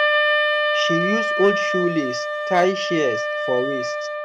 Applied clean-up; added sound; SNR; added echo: none; Wind instrument, woodwind instrument; -2 dB; none.